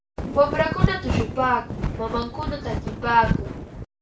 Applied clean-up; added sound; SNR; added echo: none; Wind; 2 dB; reverberation time 0.3 s.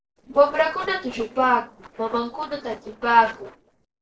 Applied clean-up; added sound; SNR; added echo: neural separator model SepFormer DNS4.